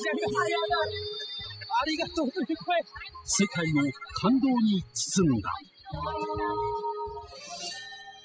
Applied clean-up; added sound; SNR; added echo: classical method spectral subtraction.